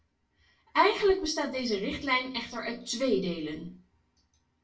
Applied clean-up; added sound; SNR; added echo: none; Whoosh, swoosh, swish; 16 dB; reverberation time 0.3 s.